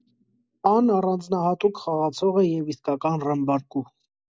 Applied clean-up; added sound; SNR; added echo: none; none; none; none.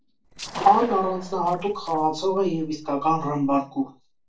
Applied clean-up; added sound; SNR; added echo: neural separator model SepFormer DNS4.